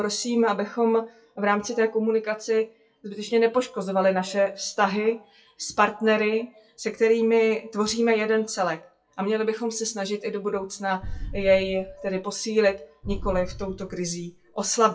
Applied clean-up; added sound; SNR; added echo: classical method WPE with log-MMSE.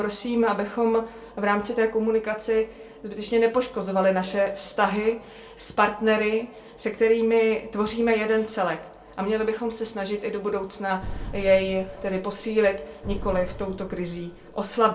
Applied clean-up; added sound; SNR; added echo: none; Boom; 11 dB; reverberation time 0.3 s.